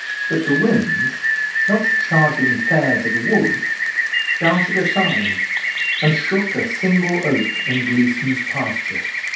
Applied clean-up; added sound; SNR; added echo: none; Rain; 0 dB; reverberation time 0.7 s.